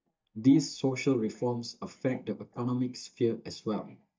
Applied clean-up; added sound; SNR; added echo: neural mask model DeepFilterNet 3.